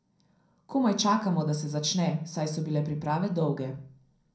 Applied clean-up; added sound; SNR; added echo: none; none; none; reverberation time 0.5 s.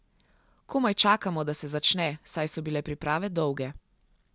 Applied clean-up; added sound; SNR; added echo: none; none; none; none.